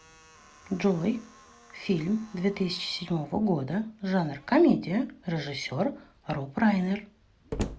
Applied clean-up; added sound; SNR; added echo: none; Slam; 16 dB; none.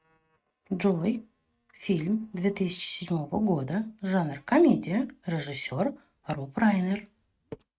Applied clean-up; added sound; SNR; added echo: neural mask model RNNoise.